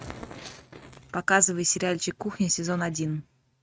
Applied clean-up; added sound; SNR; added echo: neural mask model RNNoise.